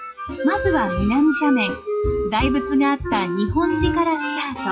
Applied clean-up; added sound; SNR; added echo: classical method WPE with log-MMSE.